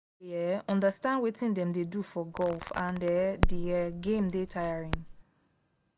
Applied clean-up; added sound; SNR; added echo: none; Crackle; 2 dB; none.